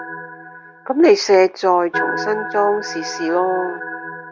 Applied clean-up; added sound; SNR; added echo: none; Organ; 10 dB; none.